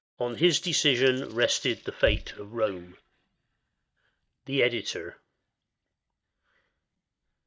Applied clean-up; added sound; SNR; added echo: neural mask model DeepFilterNet 3.